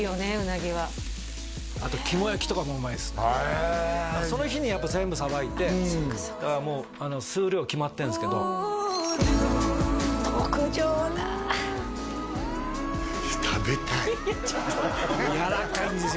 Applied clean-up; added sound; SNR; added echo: none; none; none; none.